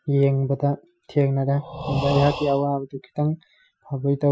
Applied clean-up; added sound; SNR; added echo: classical method Wiener filter.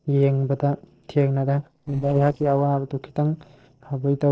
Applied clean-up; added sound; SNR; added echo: neural separator model SepFormer DNS4.